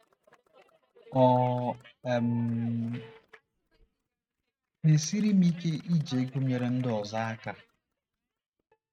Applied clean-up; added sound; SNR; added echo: neural mask model RNNoise.